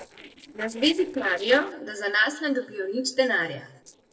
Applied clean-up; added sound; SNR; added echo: neural separator model SepFormer DNS4.